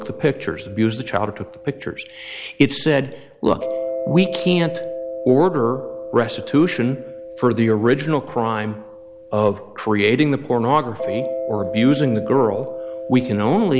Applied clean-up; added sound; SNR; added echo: none; Mallet percussion; 10 dB; none.